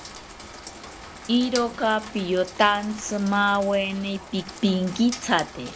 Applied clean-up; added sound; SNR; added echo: none; Rain; 15 dB; none.